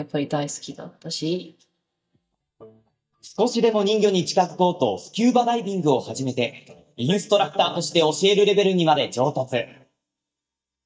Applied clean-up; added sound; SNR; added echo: neural mask model DeepFilterNet 3.